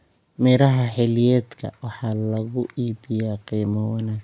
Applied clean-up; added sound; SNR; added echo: none; none; none; none.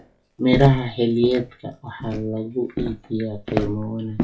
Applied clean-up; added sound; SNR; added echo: classical method WPE with log-MMSE.